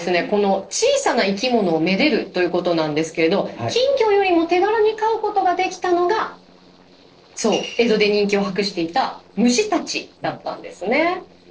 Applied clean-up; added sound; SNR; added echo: neural separator model SepFormer DNS4.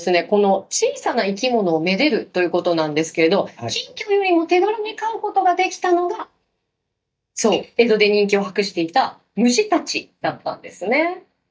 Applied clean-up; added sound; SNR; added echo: neural mask model DeepFilterNet 3.